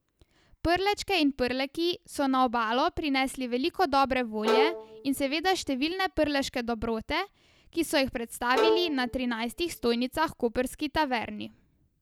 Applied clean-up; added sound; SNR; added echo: none; Bowed string instrument; 3 dB; none.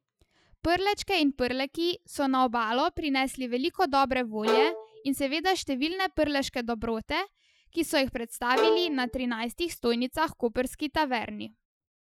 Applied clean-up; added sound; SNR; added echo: classical method Wiener filter.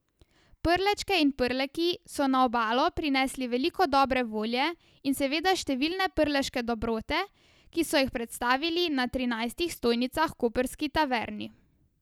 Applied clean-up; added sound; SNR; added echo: none; none; none; none.